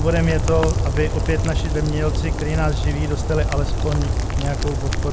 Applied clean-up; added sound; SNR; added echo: none; Rain; -3 dB; none.